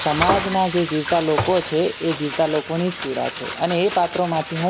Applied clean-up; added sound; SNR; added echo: none; Frying (food); 7 dB; none.